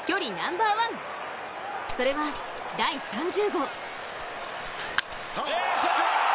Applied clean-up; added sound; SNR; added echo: none; Rattle (instrument); 16 dB; none.